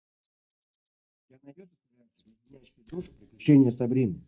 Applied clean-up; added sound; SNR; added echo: neural mask model DeepFilterNet 3.